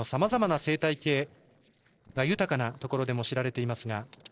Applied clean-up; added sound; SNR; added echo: neural separator model SepFormer DNS4.